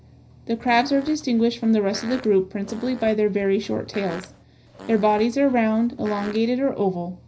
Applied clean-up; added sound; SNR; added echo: none; Fart; 19 dB; reverberation time 0.4 s.